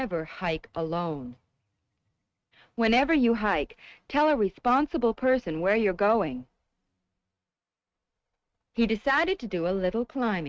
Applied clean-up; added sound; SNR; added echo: neural mask model RNNoise.